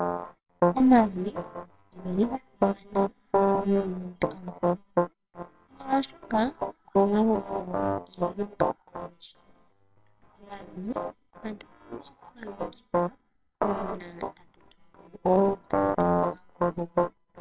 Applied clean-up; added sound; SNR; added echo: neural separator model SepFormer WHAMR!.